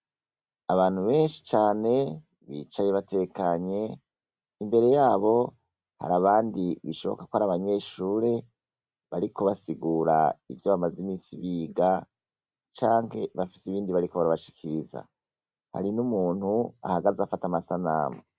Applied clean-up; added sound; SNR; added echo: none; none; none; none.